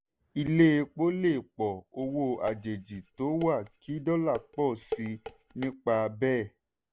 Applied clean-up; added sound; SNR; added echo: none; Dishes, pots, and pans; 15 dB; none.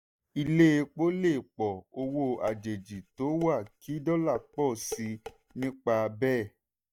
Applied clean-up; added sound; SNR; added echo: neural mask model DeepFilterNet 3.